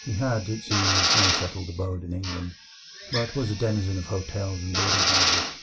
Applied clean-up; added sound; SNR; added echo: none; Drill; -1 dB; none.